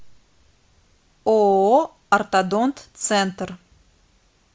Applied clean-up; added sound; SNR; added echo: none; none; none; none.